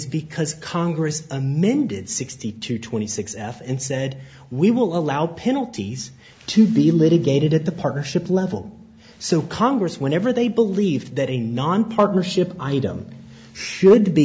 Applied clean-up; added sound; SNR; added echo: none; none; none; none.